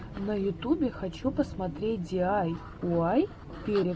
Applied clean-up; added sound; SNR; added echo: none; none; none; none.